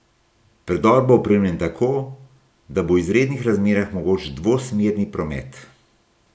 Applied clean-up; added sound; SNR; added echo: none; none; none; none.